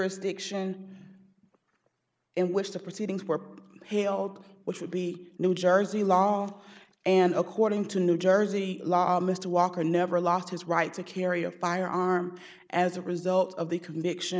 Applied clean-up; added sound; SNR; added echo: none; none; none; none.